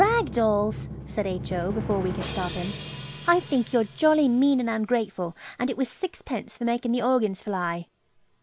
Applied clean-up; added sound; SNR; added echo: none; Drum; 12 dB; none.